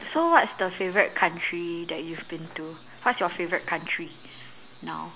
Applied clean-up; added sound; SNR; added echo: none; none; none; none.